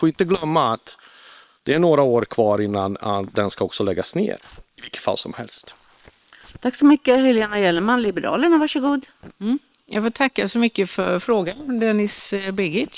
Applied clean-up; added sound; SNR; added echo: neural separator model SepFormer WHAM!.